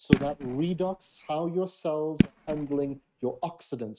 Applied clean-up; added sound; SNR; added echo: neural mask model RNNoise.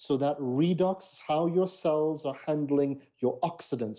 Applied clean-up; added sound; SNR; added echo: none; none; none; none.